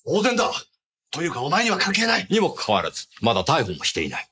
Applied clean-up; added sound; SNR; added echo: neural mask model Resemble Enhance denoiser.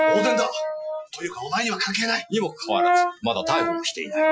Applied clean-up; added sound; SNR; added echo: classical method Wiener filter.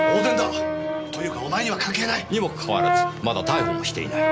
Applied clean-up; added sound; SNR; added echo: none; Brass instrument; -1 dB; none.